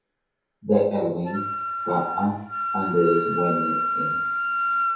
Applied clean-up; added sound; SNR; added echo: none; Wind instrument, woodwind instrument; 2 dB; reverberation time 0.7 s.